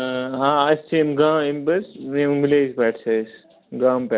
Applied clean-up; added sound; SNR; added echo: none; none; none; none.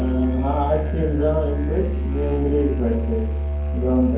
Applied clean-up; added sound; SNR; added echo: none; Musical instrument; 0 dB; reverberation time 0.9 s.